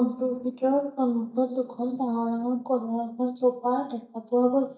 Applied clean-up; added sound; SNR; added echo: neural mask model DeepFilterNet 3.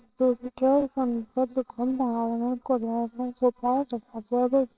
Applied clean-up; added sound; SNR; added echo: neural separator model SepFormer WHAMR!.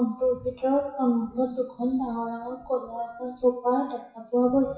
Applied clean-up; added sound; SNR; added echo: classical method WPE with log-MMSE.